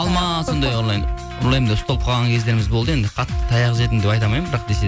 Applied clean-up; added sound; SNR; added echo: none; Brass instrument; 17 dB; none.